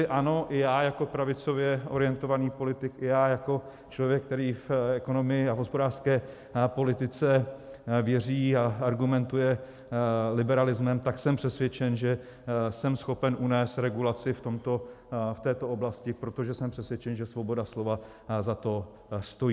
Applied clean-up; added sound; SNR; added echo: none; none; none; none.